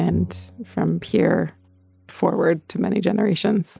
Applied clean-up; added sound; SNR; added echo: none; Bowed string instrument; 18 dB; none.